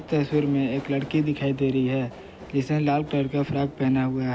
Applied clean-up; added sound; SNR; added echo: none; Subway, metro, underground; 17 dB; none.